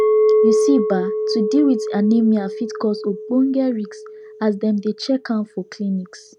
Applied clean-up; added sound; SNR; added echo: none; Chink, clink; 2 dB; none.